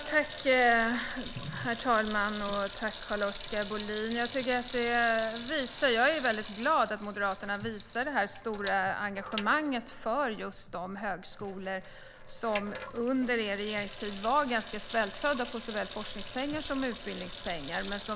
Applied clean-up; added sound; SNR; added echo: none; Sink (filling or washing) / Water tap, faucet; 8 dB; none.